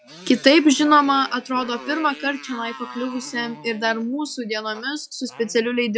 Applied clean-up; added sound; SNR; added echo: classical method log-MMSE.